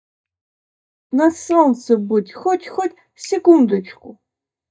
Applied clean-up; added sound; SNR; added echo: neural mask model DeepFilterNet 3.